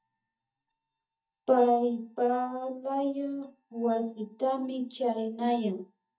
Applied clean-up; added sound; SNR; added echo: neural mask model DeepFilterNet 3.